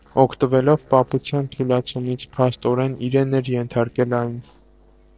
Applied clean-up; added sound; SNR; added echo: neural separator model SepFormer DNS4.